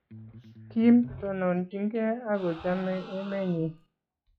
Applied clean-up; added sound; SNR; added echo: classical method log-MMSE.